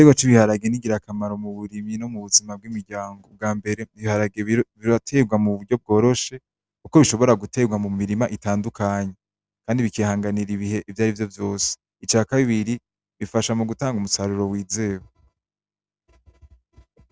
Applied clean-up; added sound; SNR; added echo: none; none; none; none.